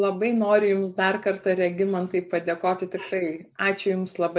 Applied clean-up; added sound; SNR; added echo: none; none; none; none.